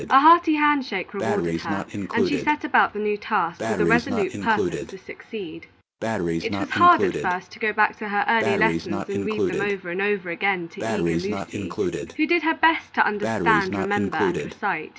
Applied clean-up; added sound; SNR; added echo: none; Breathing; 5 dB; none.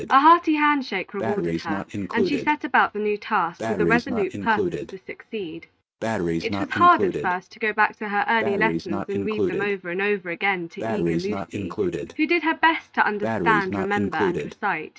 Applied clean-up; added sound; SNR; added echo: neural mask model RNNoise.